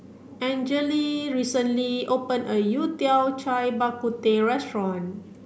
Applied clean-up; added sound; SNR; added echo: none; none; none; none.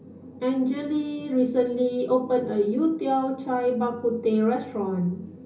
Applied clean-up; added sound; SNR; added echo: none; none; none; reverberation time 0.3 s.